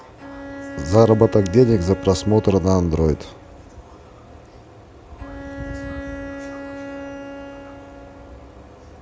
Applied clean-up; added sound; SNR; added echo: none; Bowed string instrument; 14 dB; none.